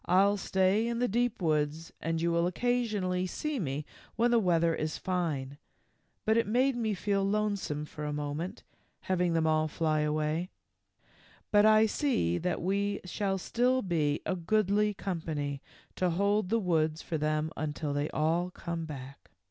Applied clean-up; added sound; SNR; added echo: none; none; none; none.